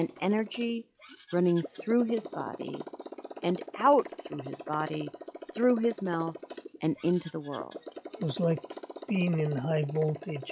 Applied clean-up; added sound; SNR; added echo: classical method log-MMSE.